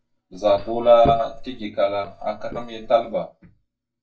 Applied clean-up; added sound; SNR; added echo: neural mask model DeepFilterNet 3.